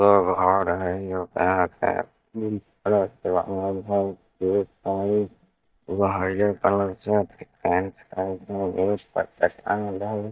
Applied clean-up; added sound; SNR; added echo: neural mask model DeepFilterNet 3.